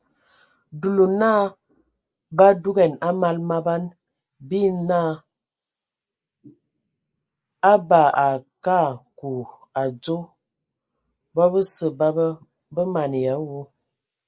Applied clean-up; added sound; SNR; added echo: neural mask model Resemble Enhance denoiser.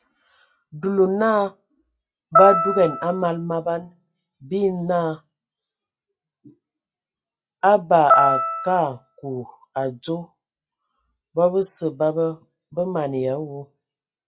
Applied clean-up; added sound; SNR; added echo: classical method log-MMSE.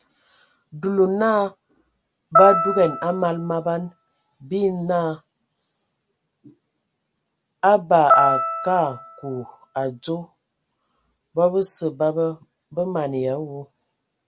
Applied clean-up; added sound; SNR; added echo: none; Piano; 0 dB; none.